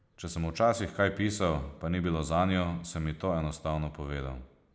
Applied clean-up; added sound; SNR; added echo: none; none; none; none.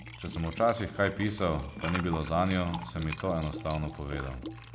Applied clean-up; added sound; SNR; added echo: none; Liquid; 9 dB; none.